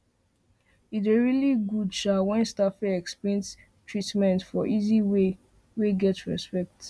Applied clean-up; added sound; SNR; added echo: none; none; none; none.